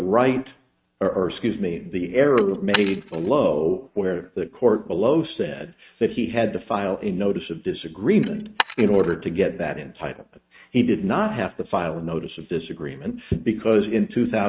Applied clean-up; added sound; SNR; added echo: neural mask model RNNoise.